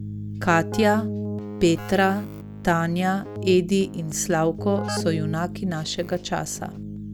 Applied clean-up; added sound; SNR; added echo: none; Keyboard (musical); 8 dB; none.